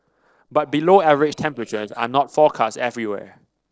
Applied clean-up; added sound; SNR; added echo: neural separator model SepFormer DNS4.